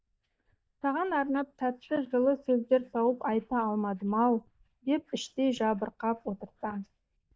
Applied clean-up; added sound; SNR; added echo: neural mask model DeepFilterNet 3.